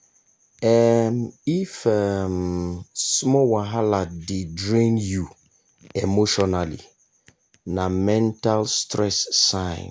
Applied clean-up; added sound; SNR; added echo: none; none; none; none.